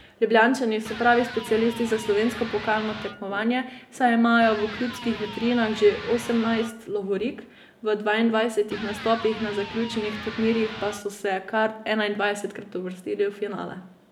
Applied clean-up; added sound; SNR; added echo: none; Electric guitar; 14 dB; none.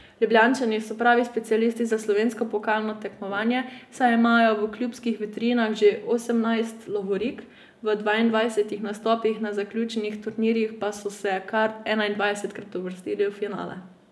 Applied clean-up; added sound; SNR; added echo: none; none; none; none.